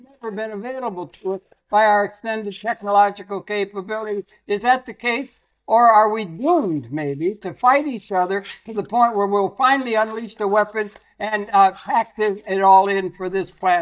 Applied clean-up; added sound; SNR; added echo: neural mask model DeepFilterNet 3.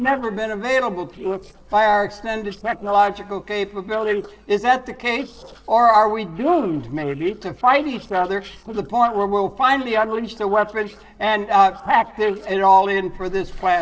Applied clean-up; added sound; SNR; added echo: neural separator model SepFormer DNS4.